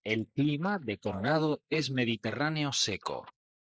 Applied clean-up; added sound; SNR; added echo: neural mask model Resemble Enhance denoiser.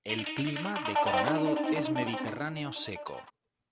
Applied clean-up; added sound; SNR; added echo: none; Guitar; -4 dB; none.